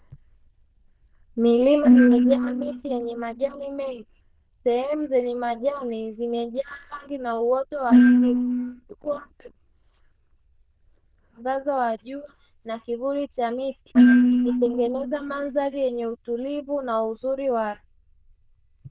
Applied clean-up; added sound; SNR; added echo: neural diffusion model UNIVERSE++.